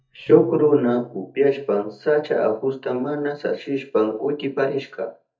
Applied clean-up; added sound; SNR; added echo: neural mask model DeepFilterNet 3.